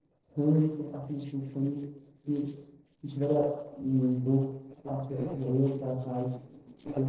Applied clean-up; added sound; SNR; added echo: neural separator model SepFormer DNS4.